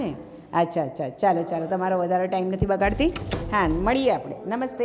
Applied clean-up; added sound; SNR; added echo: none; Slam + Fireworks; 13 dB; none.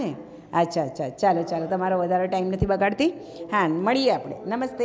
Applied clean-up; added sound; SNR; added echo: none; none; none; none.